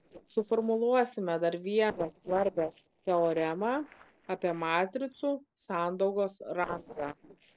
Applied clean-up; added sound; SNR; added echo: neural separator model SepFormer DNS4.